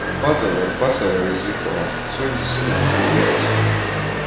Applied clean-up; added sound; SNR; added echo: none; Motorcycle; -2 dB; reverberation time 1.0 s.